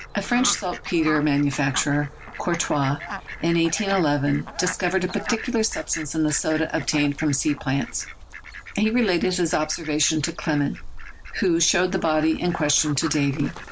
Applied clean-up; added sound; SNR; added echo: none; Fowl; 13 dB; none.